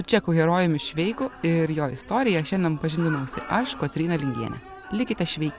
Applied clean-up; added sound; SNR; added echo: none; none; none; none.